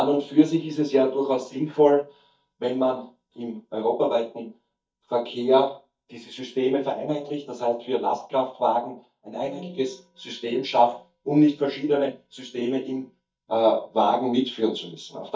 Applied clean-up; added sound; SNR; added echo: neural mask model DeepFilterNet 3.